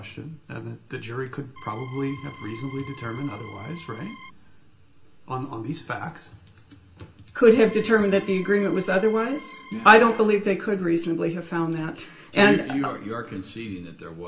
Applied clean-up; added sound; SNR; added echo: none; Organ; 20 dB; reverberation time 0.2 s.